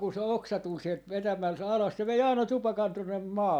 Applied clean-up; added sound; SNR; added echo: none; none; none; none.